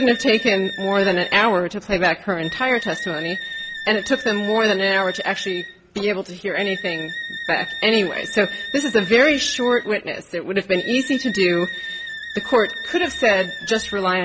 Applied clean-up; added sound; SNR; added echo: none; Wind instrument, woodwind instrument; 11 dB; none.